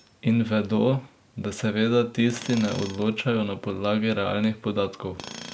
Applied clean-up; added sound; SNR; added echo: none; Tools; 20 dB; none.